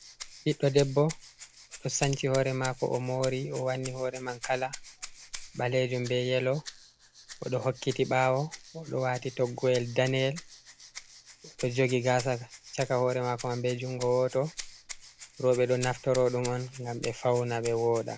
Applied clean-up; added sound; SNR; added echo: none; Rattle (instrument); 16 dB; none.